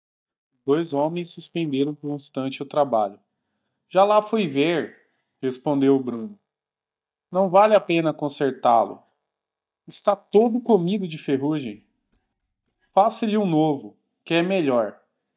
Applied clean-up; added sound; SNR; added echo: neural mask model DeepFilterNet 3.